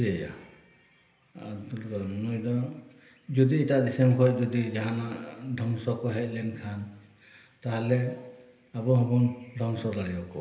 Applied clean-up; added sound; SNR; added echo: none; none; none; reverberation time 1.4 s.